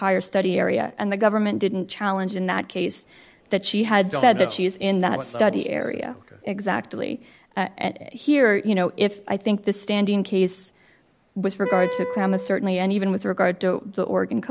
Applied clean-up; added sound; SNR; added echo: none; Wind instrument, woodwind instrument; 7 dB; none.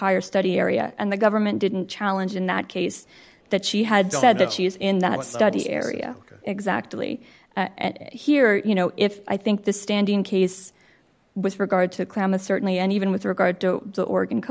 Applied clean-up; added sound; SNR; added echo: none; none; none; none.